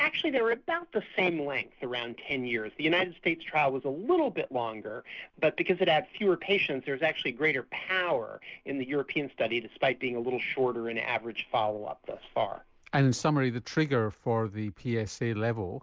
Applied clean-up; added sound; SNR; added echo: none; none; none; none.